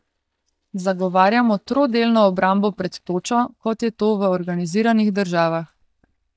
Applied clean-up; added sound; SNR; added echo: neural mask model DeepFilterNet 3.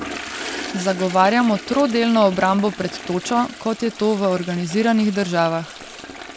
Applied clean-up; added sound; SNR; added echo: none; Toilet flush; 13 dB; none.